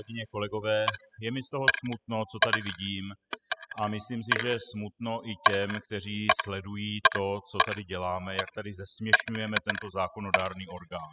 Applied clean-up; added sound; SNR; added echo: classical method spectral subtraction.